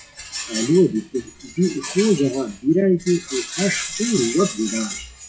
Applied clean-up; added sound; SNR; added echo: classical method WPE with log-MMSE.